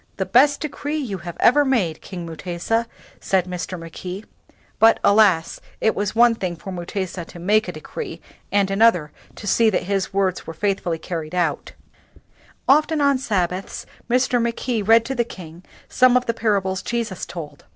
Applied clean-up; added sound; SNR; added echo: none; none; none; none.